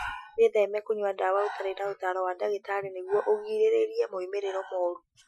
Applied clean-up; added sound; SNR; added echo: classical method Wiener filter.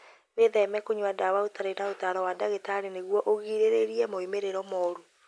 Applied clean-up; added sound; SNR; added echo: none; none; none; none.